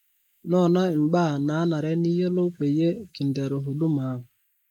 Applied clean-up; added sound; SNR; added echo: neural mask model Resemble Enhance denoiser.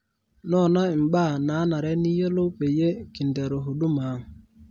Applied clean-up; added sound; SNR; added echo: none; none; none; none.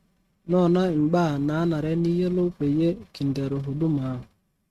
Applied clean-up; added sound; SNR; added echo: neural mask model RNNoise.